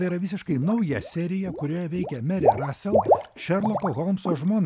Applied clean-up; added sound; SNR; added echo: none; Water / Liquid; 2 dB; none.